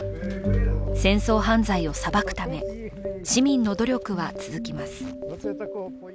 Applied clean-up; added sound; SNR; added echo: none; none; none; none.